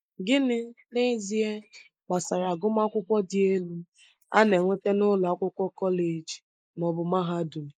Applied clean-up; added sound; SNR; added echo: neural mask model Resemble Enhance denoiser.